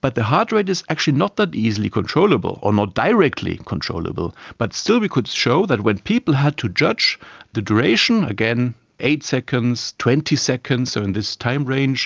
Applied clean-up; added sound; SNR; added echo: none; none; none; none.